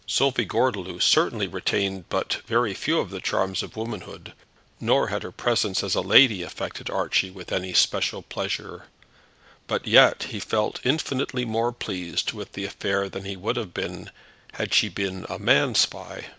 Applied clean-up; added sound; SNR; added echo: none; none; none; none.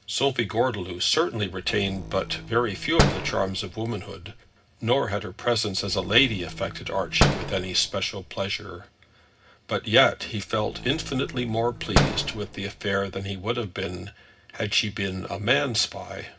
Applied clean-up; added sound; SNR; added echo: none; Slam; 3 dB; reverberation time 0.4 s.